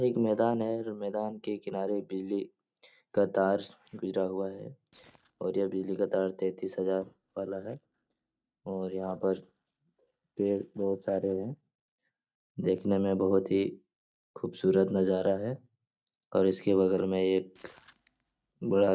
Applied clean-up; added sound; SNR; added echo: neural mask model DeepFilterNet 3.